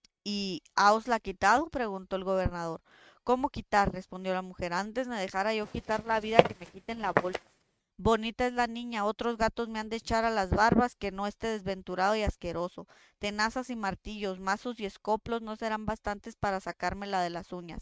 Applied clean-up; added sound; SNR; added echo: neural mask model RNNoise.